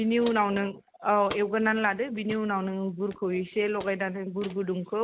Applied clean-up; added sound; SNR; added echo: none; Walk, footsteps; 20 dB; none.